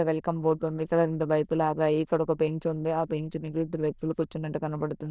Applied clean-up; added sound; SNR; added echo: neural diffusion model UNIVERSE++.